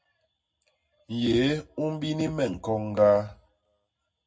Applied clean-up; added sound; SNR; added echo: none; none; none; reverberation time 0.3 s.